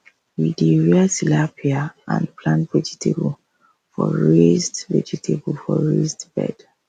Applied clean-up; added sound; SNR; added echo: none; none; none; none.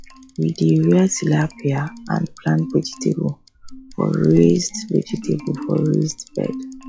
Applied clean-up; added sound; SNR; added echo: classical method log-MMSE.